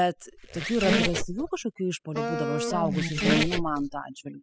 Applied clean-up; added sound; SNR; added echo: classical method spectral subtraction.